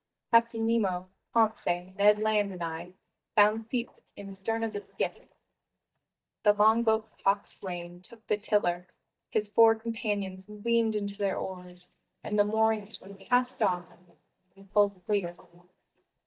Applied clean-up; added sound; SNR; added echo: neural mask model DeepFilterNet 3.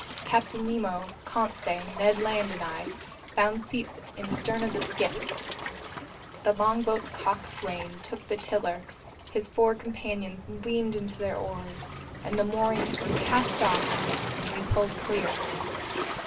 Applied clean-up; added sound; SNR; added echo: none; Waves, surf; 6 dB; reverberation time 0.2 s.